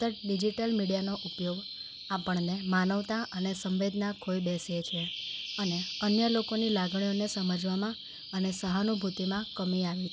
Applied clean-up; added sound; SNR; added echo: none; Bird vocalization, bird call, bird song; 10 dB; none.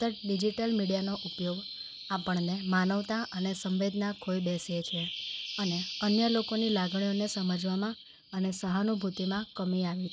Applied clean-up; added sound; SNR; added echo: neural mask model RNNoise.